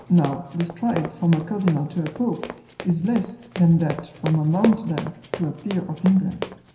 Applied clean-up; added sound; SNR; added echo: none; Run; 12 dB; reverberation time 0.9 s.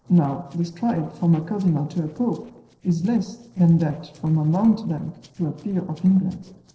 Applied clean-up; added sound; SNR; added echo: neural separator model SepFormer DNS4.